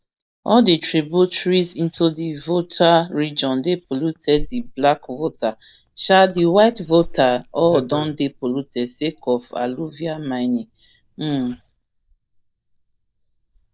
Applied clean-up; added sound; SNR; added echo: neural mask model DeepFilterNet 3.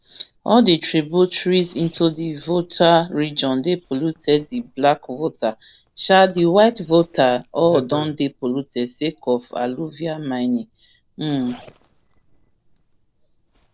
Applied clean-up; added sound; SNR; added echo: neural separator model SepFormer DNS4.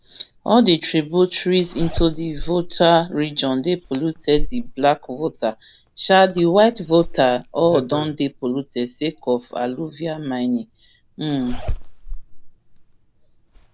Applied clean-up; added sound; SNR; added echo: none; Zipper (clothing); 10 dB; none.